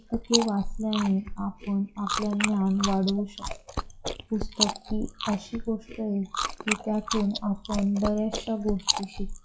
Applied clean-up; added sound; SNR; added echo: classical method WPE with log-MMSE.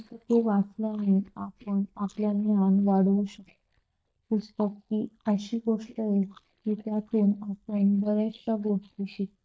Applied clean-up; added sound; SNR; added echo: neural mask model DeepFilterNet 3.